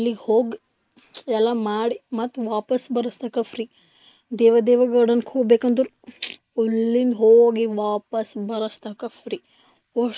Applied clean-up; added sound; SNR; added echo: neural mask model Resemble Enhance denoiser.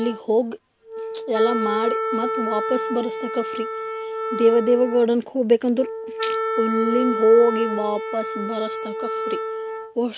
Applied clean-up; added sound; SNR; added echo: none; Wind instrument, woodwind instrument; 4 dB; none.